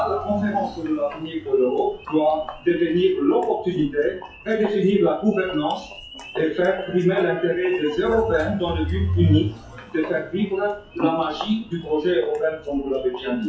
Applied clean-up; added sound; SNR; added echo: classical method WPE with log-MMSE.